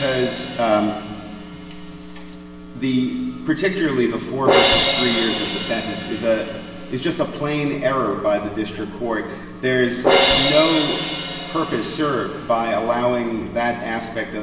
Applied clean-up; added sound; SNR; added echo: none; Crash cymbal; 3 dB; reverberation time 1.3 s.